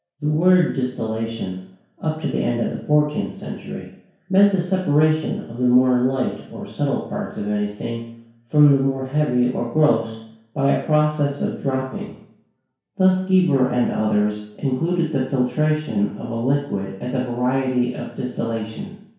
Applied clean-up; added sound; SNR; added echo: none; none; none; reverberation time 0.6 s.